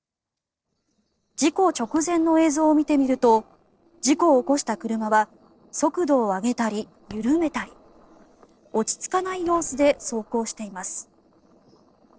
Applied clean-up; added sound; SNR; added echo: neural separator model SepFormer DNS4.